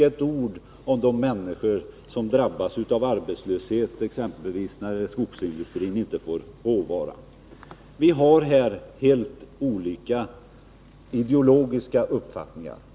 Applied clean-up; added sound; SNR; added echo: none; none; none; none.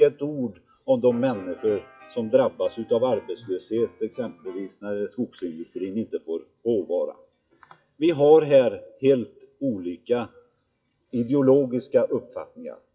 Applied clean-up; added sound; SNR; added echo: classical method WPE with log-MMSE.